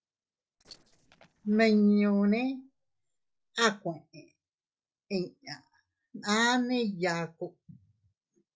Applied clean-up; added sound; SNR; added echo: neural separator model SepFormer DNS4.